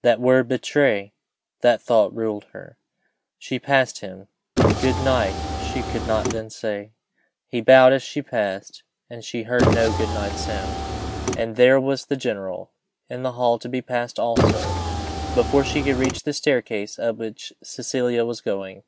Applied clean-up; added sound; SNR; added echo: none; Car; 1 dB; none.